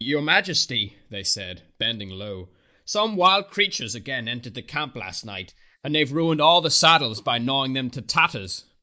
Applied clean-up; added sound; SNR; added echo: neural mask model Resemble Enhance denoiser.